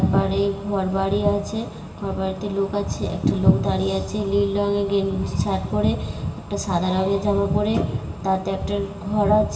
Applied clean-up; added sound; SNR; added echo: none; none; none; reverberation time 1.0 s.